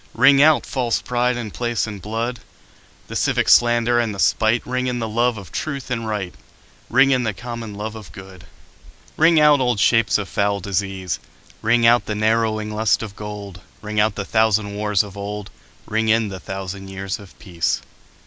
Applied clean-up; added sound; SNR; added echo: none; none; none; none.